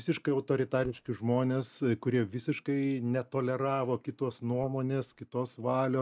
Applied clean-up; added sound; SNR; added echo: neural mask model DeepFilterNet 3.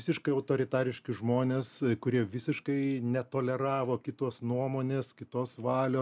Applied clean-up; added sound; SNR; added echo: none; none; none; none.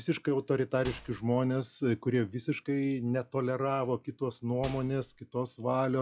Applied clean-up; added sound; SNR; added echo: classical method log-MMSE.